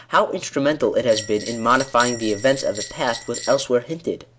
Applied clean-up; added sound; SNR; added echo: none; Bell; 12 dB; none.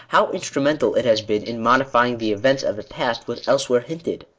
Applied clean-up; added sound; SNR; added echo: neural mask model Resemble Enhance denoiser.